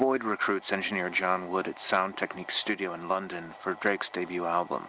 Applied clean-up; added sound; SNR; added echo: none; none; none; none.